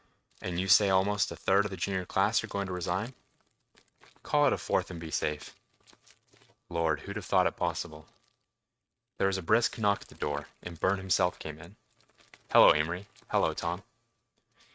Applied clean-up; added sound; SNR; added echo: neural mask model RNNoise.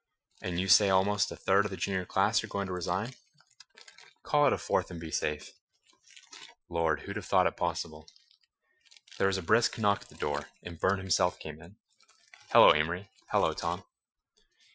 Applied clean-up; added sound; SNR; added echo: classical method Wiener filter.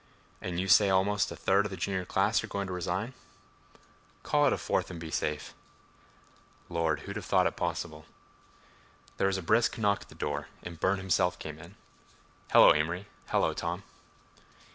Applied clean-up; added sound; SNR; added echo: none; none; none; none.